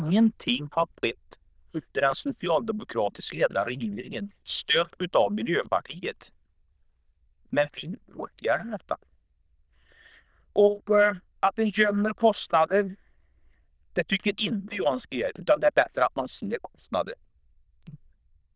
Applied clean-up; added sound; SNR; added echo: neural diffusion model UNIVERSE++.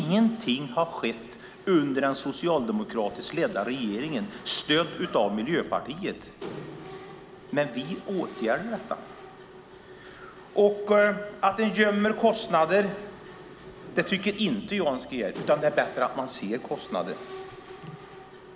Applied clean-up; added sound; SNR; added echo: none; Mechanisms; 16 dB; none.